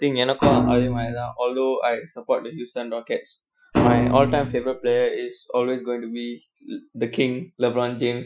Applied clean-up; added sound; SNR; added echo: classical method Wiener filter.